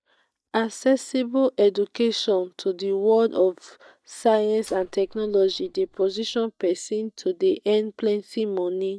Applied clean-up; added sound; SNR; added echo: neural mask model DeepFilterNet 3.